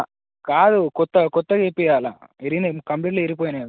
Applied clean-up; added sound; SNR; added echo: none; none; none; none.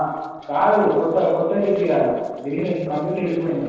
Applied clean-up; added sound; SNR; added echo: neural separator model SepFormer DNS4.